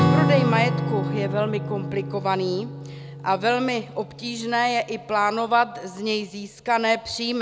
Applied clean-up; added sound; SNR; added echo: none; Acoustic guitar / Strum; 3 dB; none.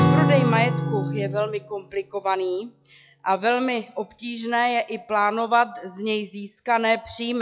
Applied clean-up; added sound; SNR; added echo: classical method log-MMSE.